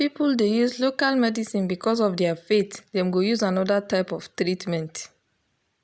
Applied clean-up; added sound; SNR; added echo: none; none; none; none.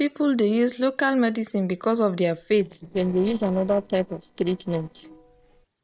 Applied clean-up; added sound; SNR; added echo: neural separator model SepFormer DNS4.